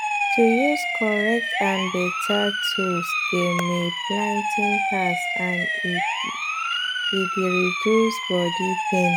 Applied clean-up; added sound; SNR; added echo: none; Siren; 0 dB; none.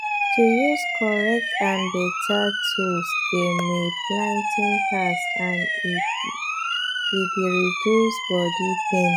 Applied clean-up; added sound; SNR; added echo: classical method Wiener filter.